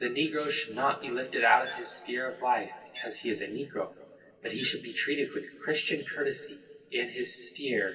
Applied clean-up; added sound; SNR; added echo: none; Bowed string instrument; 19 dB; reverberation time 2.2 s.